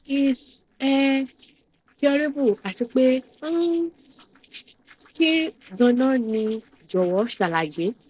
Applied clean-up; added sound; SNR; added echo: neural separator model SepFormer DNS4.